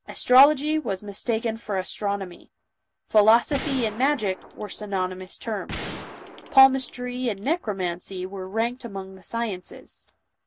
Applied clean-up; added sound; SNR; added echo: none; Gunshot, gunfire; 13 dB; none.